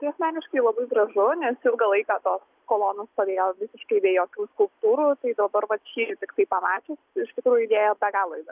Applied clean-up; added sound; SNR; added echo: none; none; none; none.